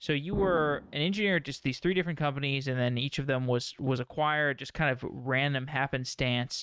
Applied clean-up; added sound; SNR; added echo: neural mask model RNNoise.